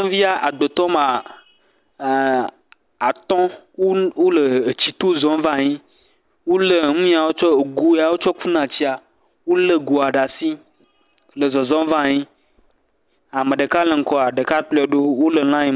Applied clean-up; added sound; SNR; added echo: none; none; none; none.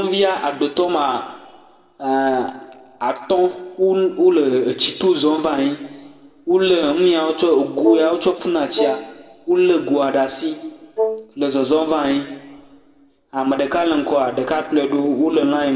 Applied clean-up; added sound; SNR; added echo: none; Wind instrument, woodwind instrument; 4 dB; reverberation time 1.2 s.